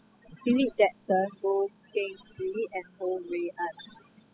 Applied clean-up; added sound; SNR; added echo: classical method spectral subtraction.